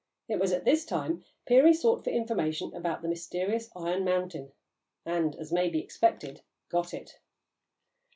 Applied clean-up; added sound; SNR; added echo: none; none; none; none.